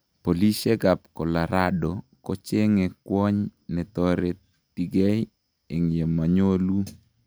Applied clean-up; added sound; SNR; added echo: none; none; none; none.